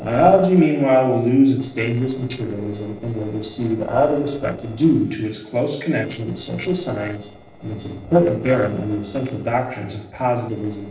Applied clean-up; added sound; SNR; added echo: neural separator model SepFormer DNS4.